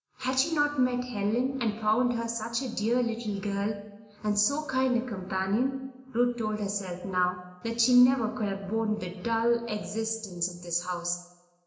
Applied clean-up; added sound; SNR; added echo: none; none; none; reverberation time 0.8 s.